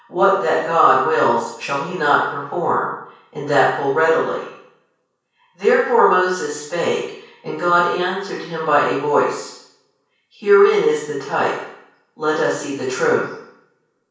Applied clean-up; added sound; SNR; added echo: none; none; none; reverberation time 0.7 s.